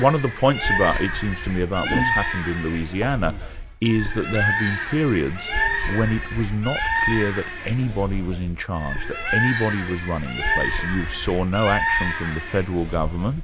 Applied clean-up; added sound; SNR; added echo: none; Bird; 2 dB; none.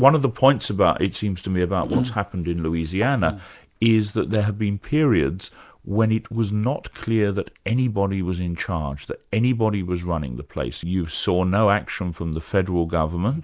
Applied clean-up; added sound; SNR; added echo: none; none; none; none.